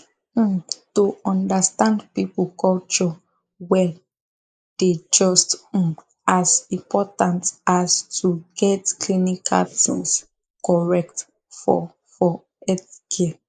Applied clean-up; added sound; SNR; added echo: neural mask model Resemble Enhance denoiser.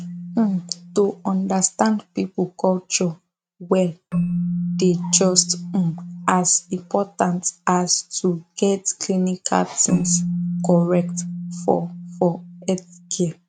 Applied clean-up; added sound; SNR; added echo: neural mask model RNNoise.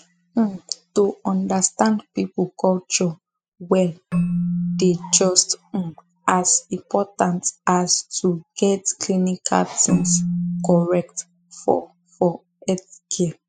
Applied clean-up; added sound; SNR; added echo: classical method spectral subtraction.